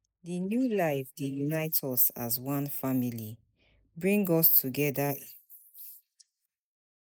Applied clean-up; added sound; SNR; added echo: neural mask model Resemble Enhance denoiser.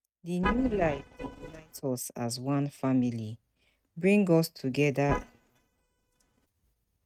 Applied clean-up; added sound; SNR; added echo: neural mask model RNNoise.